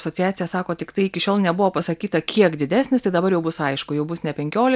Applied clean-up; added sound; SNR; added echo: none; none; none; none.